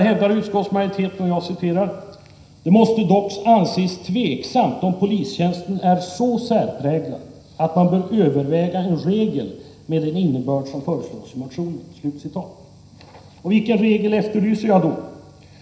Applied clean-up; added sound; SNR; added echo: none; none; none; reverberation time 0.9 s.